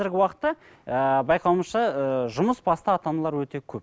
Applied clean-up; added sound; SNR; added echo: none; none; none; none.